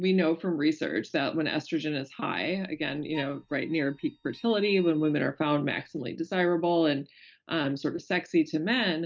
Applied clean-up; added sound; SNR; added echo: neural mask model DeepFilterNet 3.